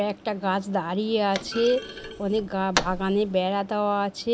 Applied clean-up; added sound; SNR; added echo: none; Thump, thud; 11 dB; none.